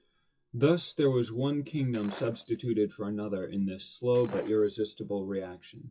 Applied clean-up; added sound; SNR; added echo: classical method WPE with log-MMSE.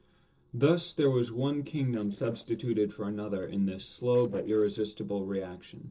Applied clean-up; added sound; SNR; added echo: neural separator model SepFormer DNS4.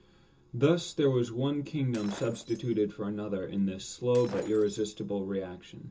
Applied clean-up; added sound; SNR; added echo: none; Shatter; 20 dB; reverberation time 0.2 s.